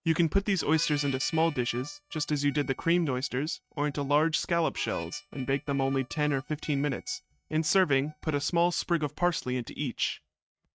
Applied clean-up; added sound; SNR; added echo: neural mask model RNNoise.